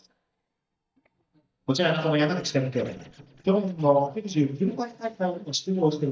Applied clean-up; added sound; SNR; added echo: neural mask model DeepFilterNet 3.